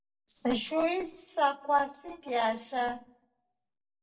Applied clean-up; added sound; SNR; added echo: neural separator model SepFormer DNS4.